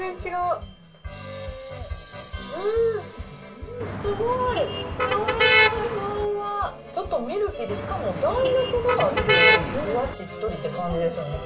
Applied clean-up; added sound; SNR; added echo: none; Motor vehicle (road); -3 dB; reverberation time 0.2 s.